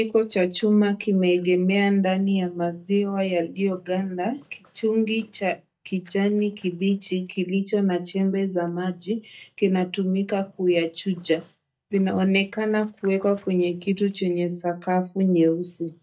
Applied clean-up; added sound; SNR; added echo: neural mask model DeepFilterNet 3.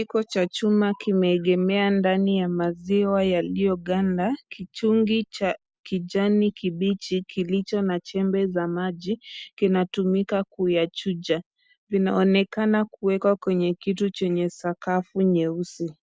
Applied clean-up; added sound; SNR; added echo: none; none; none; none.